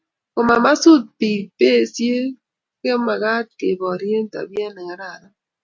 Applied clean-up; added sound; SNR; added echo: none; none; none; none.